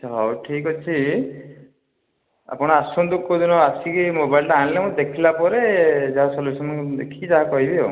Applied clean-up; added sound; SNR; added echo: none; none; none; none.